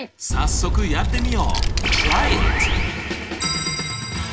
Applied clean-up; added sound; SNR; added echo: none; Wind; -4 dB; reverberation time 0.3 s.